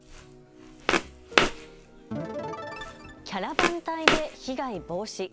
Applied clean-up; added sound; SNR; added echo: none; Walk, footsteps; -4 dB; none.